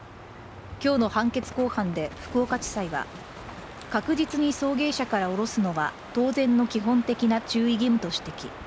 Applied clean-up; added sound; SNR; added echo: none; Crow; 14 dB; none.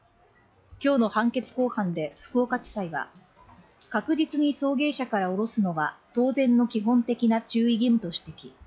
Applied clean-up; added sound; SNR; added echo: classical method log-MMSE.